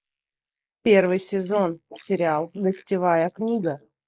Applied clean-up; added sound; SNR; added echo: neural mask model Resemble Enhance denoiser.